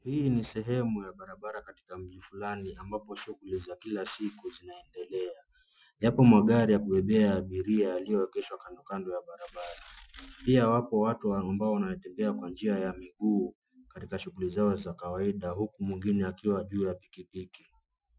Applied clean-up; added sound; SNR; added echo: classical method Wiener filter.